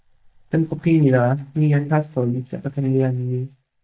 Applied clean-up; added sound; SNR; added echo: neural mask model DeepFilterNet 3.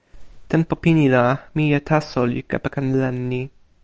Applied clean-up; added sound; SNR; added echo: none; none; none; none.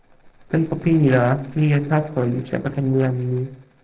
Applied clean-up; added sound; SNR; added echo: neural separator model SepFormer DNS4.